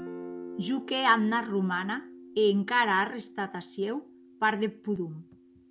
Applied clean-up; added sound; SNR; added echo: none; Guitar; 16 dB; none.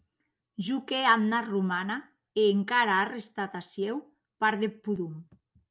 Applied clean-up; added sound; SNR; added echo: none; none; none; none.